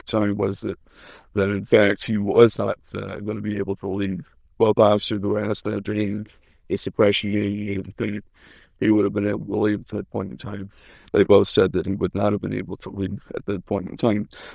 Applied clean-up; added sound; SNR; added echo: neural diffusion model UNIVERSE++.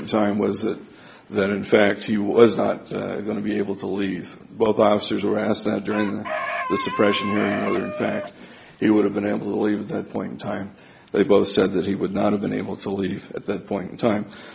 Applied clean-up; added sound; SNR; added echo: none; Chicken, rooster; 7 dB; none.